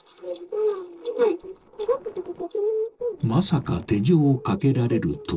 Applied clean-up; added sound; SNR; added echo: neural separator model SepFormer DNS4.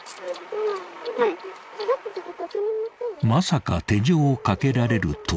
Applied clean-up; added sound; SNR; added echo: none; none; none; none.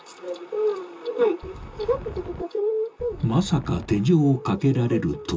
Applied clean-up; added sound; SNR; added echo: none; Wind; 14 dB; reverberation time 0.2 s.